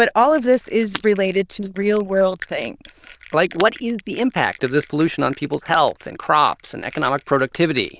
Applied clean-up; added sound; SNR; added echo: neural diffusion model UNIVERSE++.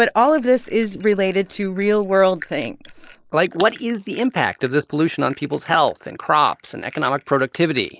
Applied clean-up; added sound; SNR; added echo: neural mask model Resemble Enhance denoiser.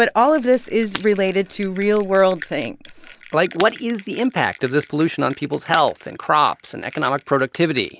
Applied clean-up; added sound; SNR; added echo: none; Bell + Shatter; 20 dB; none.